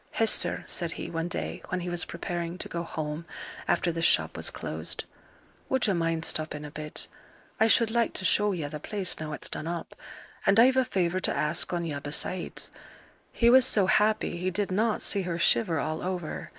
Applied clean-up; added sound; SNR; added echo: neural mask model Resemble Enhance denoiser.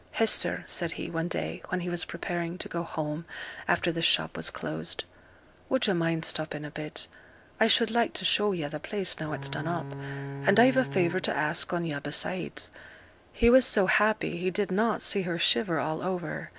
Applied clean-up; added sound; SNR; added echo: none; Bowed string instrument; 10 dB; none.